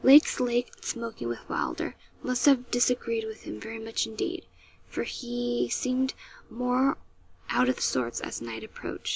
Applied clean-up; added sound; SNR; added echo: none; none; none; none.